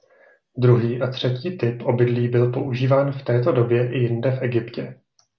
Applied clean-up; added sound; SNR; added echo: none; none; none; none.